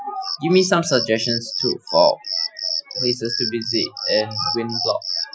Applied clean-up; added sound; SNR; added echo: classical method Wiener filter.